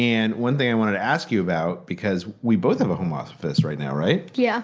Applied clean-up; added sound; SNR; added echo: none; none; none; none.